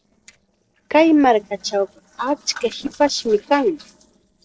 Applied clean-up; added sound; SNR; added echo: neural separator model SepFormer DNS4.